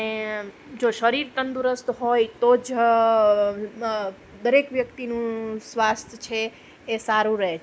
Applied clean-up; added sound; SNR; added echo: none; none; none; none.